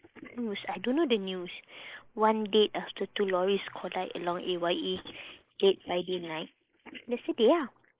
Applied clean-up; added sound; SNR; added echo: neural mask model Resemble Enhance denoiser.